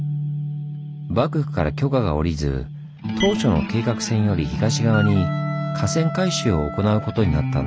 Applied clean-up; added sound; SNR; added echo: none; Wind instrument, woodwind instrument; 12 dB; none.